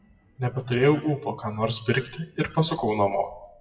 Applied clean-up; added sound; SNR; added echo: classical method WPE with log-MMSE.